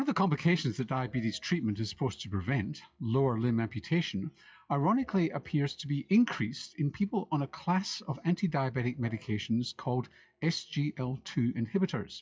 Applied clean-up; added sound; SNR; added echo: classical method WPE with log-MMSE.